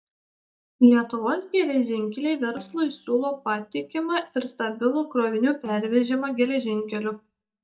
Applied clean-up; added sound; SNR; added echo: neural mask model DeepFilterNet 3.